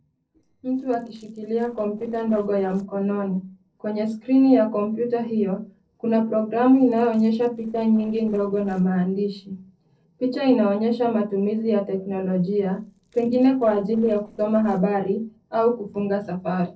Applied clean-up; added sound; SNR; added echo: neural separator model SepFormer DNS4.